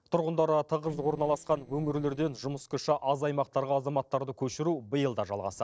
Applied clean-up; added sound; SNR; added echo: neural separator model SepFormer DNS4.